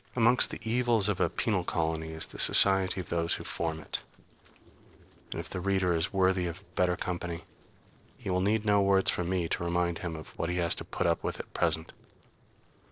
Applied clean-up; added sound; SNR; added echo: neural separator model SepFormer DNS4.